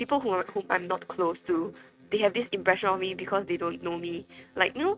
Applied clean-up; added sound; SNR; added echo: neural mask model RNNoise.